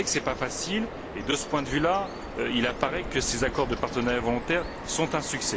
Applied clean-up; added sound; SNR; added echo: none; Bird vocalization, bird call, bird song; 8 dB; none.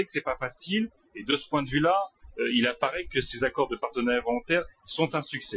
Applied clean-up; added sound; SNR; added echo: classical method Wiener filter.